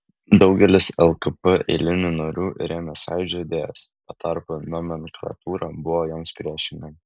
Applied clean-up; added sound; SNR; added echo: none; none; none; none.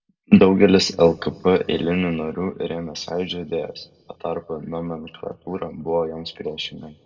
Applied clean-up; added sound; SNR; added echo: none; none; none; reverberation time 1.4 s.